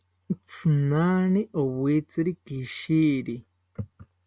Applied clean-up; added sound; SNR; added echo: none; none; none; none.